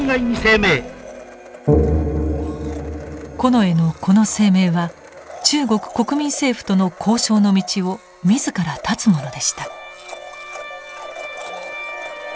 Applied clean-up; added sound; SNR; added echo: none; Domestic sounds, home sounds; 18 dB; none.